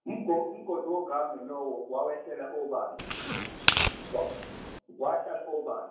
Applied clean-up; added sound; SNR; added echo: none; Tearing; -2 dB; reverberation time 0.7 s.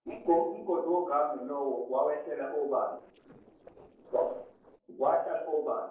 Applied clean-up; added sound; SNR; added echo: neural separator model SepFormer DNS4.